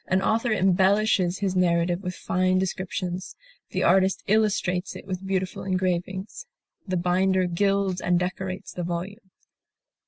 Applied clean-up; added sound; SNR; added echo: none; none; none; none.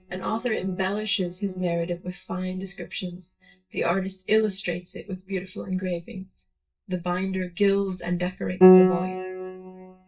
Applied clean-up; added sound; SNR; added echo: neural mask model DeepFilterNet 3.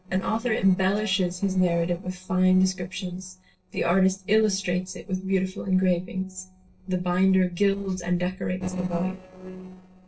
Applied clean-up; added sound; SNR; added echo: neural separator model SepFormer DNS4.